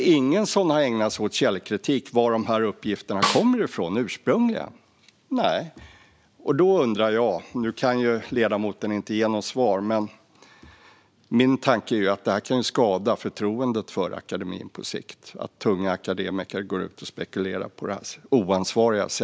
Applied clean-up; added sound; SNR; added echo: none; Snare drum; 3 dB; none.